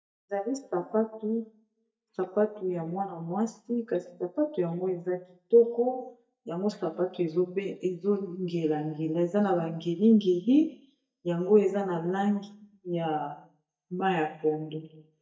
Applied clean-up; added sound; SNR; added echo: neural mask model DeepFilterNet 3.